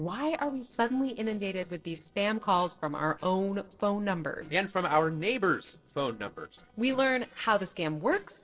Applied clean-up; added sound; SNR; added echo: neural separator model SepFormer DNS4.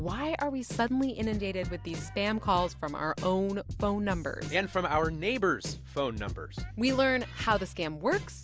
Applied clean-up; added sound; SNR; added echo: none; none; none; none.